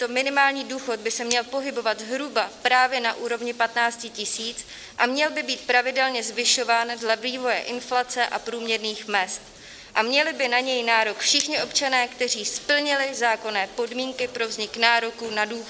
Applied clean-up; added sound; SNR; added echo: none; Cutlery, silverware; 14 dB; none.